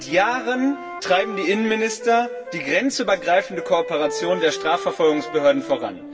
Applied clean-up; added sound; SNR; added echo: none; Wind instrument, woodwind instrument; 11 dB; reverberation time 1.8 s.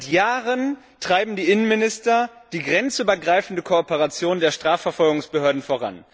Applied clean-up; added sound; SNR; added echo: none; none; none; none.